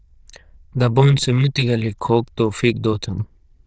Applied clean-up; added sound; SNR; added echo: neural diffusion model UNIVERSE++.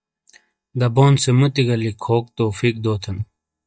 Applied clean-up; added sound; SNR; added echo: neural mask model DeepFilterNet 3.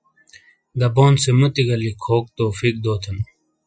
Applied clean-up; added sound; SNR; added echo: classical method Wiener filter.